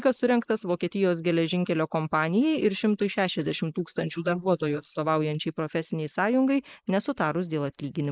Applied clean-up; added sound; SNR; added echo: neural mask model Resemble Enhance denoiser.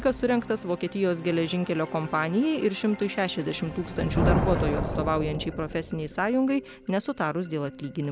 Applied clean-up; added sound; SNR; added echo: none; Thunder; 6 dB; none.